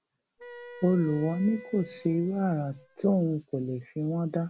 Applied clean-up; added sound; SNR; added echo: none; Wind instrument, woodwind instrument; 19 dB; none.